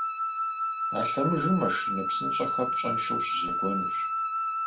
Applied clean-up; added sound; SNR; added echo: none; Wind instrument, woodwind instrument; -3 dB; reverberation time 0.3 s.